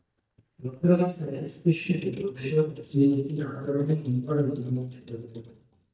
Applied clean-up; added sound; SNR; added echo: neural mask model DeepFilterNet 3.